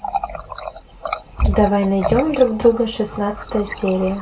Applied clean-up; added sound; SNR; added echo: none; Water tap, faucet; 6 dB; reverberation time 0.2 s.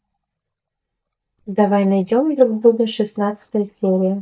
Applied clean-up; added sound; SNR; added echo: neural mask model DeepFilterNet 3.